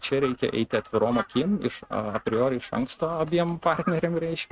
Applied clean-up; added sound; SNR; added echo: neural mask model RNNoise.